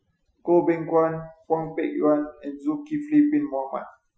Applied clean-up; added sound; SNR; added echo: classical method Wiener filter.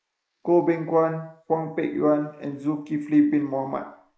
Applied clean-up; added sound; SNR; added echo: neural mask model Resemble Enhance denoiser.